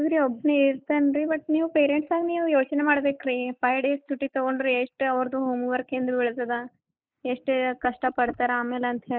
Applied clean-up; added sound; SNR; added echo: neural mask model Resemble Enhance denoiser.